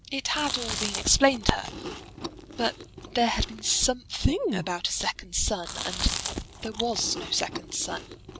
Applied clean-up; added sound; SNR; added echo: none; Chewing, mastication; 7 dB; none.